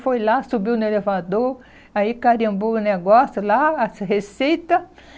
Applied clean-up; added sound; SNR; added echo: none; none; none; none.